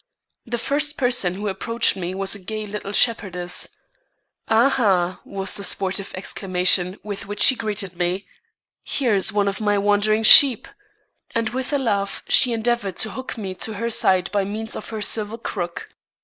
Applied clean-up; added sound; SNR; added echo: neural mask model Resemble Enhance denoiser.